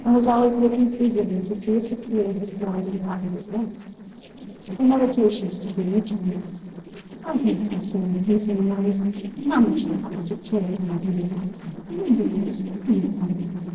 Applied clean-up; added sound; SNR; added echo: neural separator model SepFormer DNS4.